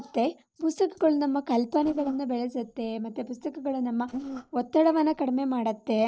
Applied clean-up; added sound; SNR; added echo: neural separator model SepFormer DNS4.